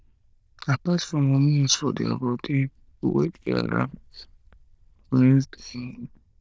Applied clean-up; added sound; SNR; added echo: neural diffusion model UNIVERSE++.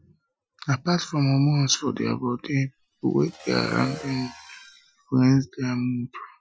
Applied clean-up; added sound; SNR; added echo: classical method Wiener filter.